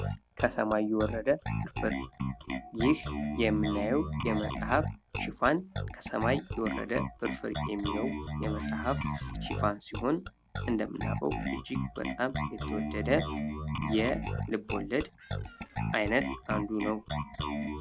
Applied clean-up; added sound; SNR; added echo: none; Bass guitar; 2 dB; none.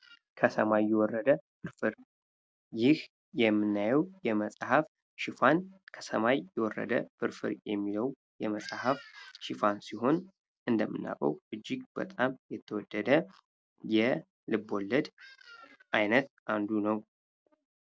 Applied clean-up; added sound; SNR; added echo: none; none; none; none.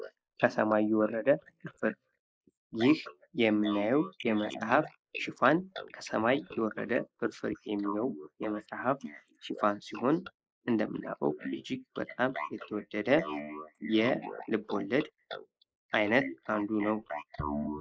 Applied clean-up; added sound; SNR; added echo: neural mask model Resemble Enhance denoiser.